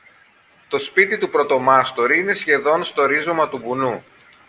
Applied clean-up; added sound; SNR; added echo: none; none; none; none.